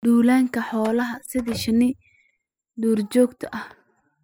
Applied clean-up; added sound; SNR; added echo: classical method spectral subtraction.